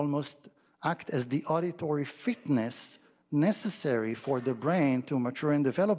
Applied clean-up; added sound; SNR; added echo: none; none; none; none.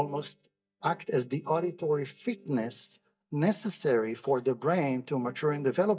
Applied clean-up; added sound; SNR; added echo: neural mask model DeepFilterNet 3.